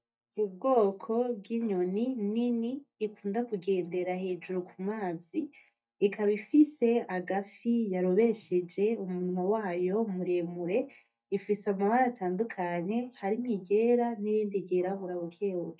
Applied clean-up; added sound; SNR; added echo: neural mask model DeepFilterNet 3.